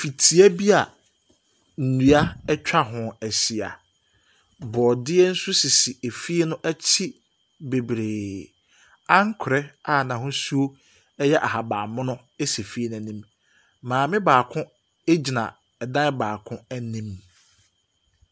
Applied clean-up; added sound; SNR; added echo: none; none; none; none.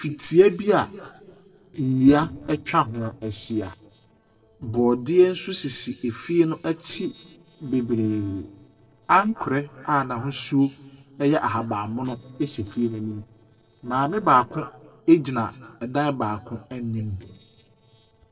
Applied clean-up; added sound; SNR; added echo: neural separator model SepFormer DNS4.